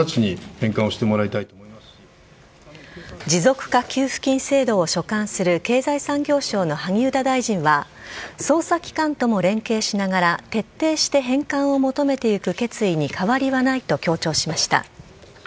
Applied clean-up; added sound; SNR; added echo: none; none; none; none.